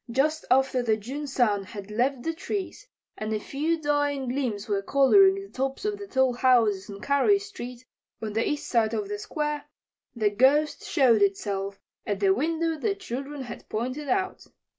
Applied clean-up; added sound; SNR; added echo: none; none; none; none.